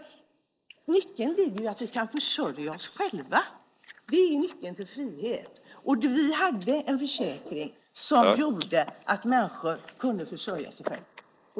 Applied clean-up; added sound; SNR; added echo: neural mask model Resemble Enhance denoiser.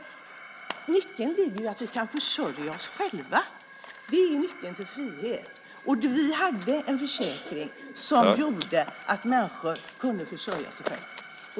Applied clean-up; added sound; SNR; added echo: none; Alarm; 18 dB; none.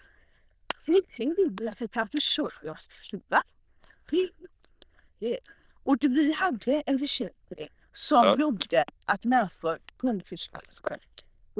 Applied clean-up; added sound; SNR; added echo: neural diffusion model UNIVERSE++.